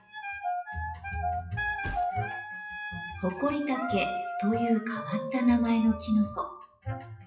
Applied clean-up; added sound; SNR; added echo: classical method WPE with log-MMSE.